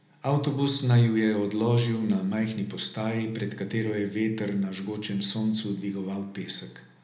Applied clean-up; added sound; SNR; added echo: none; none; none; reverberation time 0.7 s.